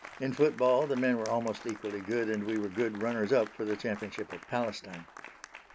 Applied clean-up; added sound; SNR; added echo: none; Applause; 17 dB; none.